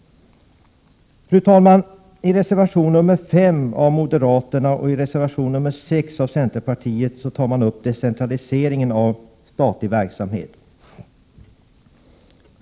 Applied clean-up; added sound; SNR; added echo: none; none; none; none.